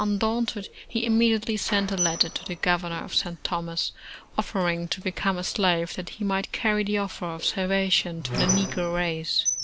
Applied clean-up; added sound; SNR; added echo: none; Squeak; 10 dB; none.